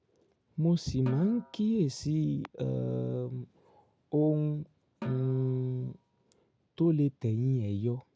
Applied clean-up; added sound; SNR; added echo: none; Snare drum; 18 dB; none.